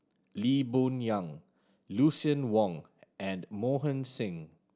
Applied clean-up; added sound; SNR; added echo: none; none; none; none.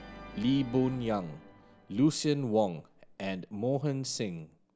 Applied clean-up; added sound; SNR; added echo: none; Organ; 20 dB; none.